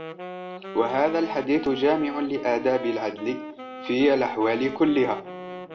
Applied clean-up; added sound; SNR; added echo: none; Wind instrument, woodwind instrument; 13 dB; reverberation time 0.8 s.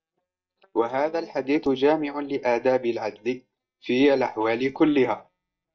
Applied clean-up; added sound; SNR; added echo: neural mask model DeepFilterNet 3.